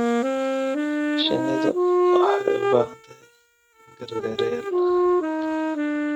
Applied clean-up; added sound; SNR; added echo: neural mask model RNNoise.